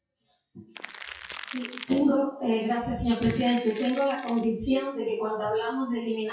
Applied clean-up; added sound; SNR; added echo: classical method WPE with log-MMSE.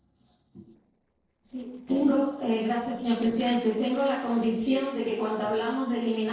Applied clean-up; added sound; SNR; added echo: neural separator model SepFormer DNS4.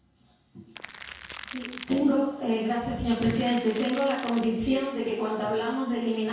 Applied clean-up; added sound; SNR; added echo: none; Crackle; 14 dB; reverberation time 0.6 s.